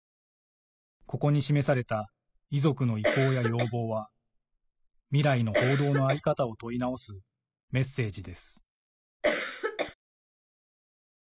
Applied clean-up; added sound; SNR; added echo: classical method spectral subtraction.